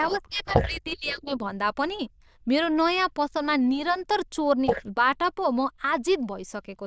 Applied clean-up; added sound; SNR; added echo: neural diffusion model UNIVERSE++.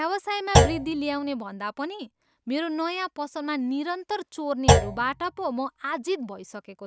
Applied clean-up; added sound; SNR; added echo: none; Thump, thud; -5 dB; none.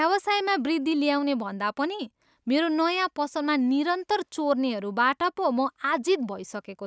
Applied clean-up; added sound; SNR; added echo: none; none; none; none.